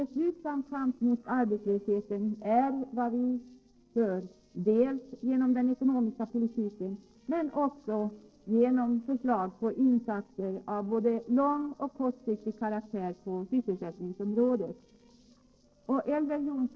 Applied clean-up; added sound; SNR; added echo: neural separator model SepFormer DNS4.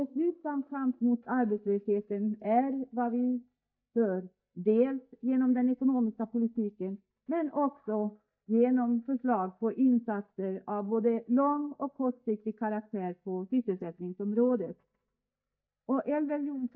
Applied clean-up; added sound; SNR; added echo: neural mask model DeepFilterNet 3.